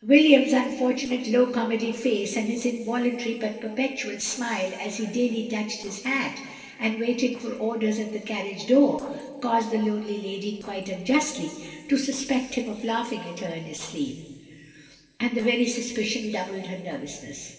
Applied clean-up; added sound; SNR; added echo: neural separator model SepFormer DNS4.